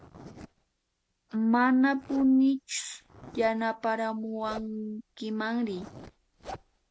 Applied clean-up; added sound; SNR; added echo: none; Zipper (clothing); 20 dB; none.